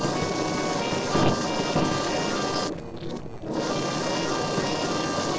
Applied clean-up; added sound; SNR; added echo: neural separator model SepFormer DNS4.